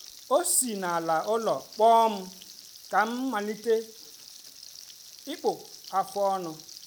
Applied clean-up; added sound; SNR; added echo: none; Frying (food); 19 dB; none.